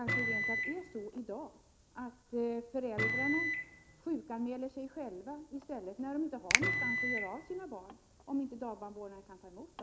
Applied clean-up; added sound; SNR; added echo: none; Finger snapping + Microwave oven; -5 dB; none.